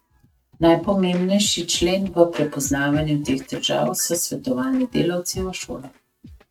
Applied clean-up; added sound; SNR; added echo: neural mask model RNNoise.